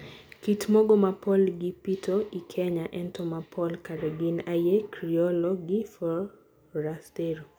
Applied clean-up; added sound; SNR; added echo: none; none; none; none.